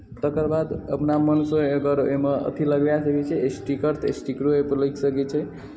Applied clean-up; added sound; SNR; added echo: none; none; none; none.